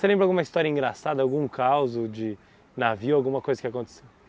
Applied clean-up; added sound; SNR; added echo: none; none; none; none.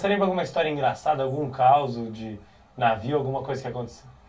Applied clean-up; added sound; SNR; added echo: none; none; none; reverberation time 0.2 s.